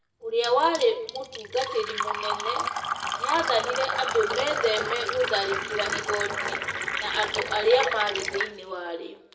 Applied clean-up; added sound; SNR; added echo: none; Fill (with liquid); 3 dB; reverberation time 0.6 s.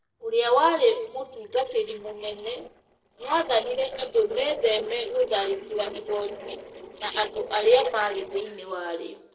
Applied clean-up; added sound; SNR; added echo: neural separator model SepFormer DNS4.